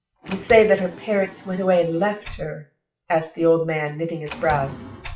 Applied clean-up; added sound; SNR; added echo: classical method WPE with log-MMSE.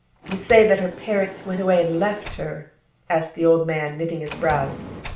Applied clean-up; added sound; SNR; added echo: none; Sliding door; 16 dB; reverberation time 0.4 s.